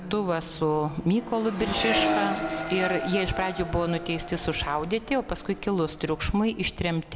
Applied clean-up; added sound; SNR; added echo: none; Accelerating, revving, vroom; 6 dB; none.